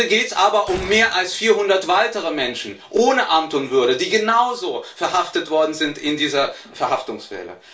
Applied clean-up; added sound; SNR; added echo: none; Gunshot, gunfire; 19 dB; reverberation time 0.3 s.